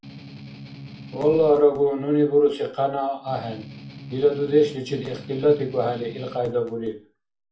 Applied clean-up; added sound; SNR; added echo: none; Strum; 16 dB; reverberation time 0.3 s.